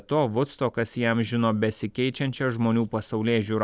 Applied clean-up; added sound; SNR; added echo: none; none; none; none.